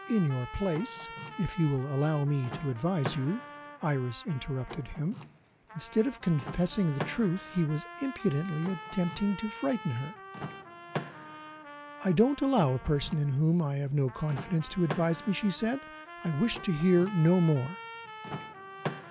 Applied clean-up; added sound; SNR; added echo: none; Trumpet + Door / Car; 13 dB; none.